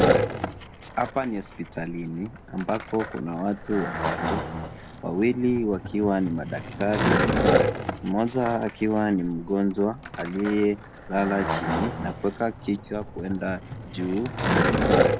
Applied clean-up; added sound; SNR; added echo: none; Skateboard; 0 dB; none.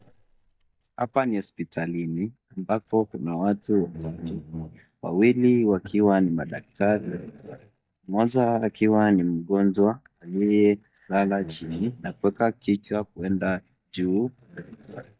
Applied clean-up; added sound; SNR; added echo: neural mask model DeepFilterNet 3.